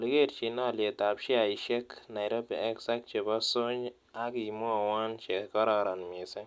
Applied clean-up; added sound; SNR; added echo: none; none; none; none.